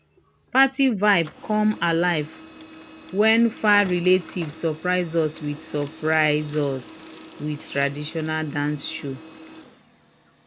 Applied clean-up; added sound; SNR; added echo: none; Printer; 18 dB; none.